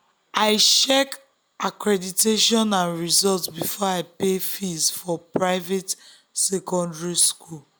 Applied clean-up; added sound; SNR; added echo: none; none; none; none.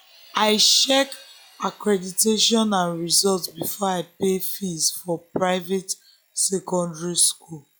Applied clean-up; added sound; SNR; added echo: classical method log-MMSE.